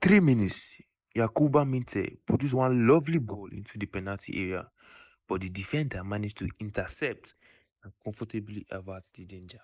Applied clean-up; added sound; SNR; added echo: neural mask model Resemble Enhance denoiser.